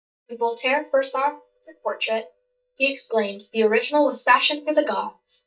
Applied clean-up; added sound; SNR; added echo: neural mask model DeepFilterNet 3.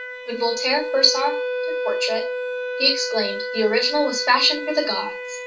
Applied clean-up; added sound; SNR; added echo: none; Wind instrument, woodwind instrument; 5 dB; reverberation time 0.2 s.